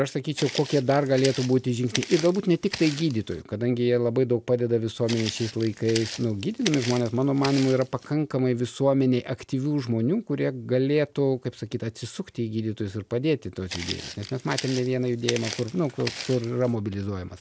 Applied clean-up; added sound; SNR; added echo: none; Walk, footsteps; 12 dB; none.